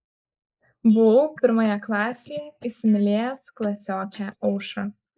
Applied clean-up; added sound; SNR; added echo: neural mask model Resemble Enhance denoiser.